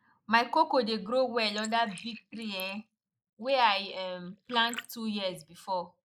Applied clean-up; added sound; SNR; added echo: neural mask model Resemble Enhance denoiser.